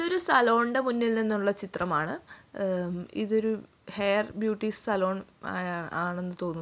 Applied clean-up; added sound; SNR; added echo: none; none; none; none.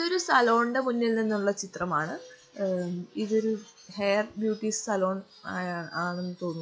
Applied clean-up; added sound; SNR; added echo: classical method log-MMSE.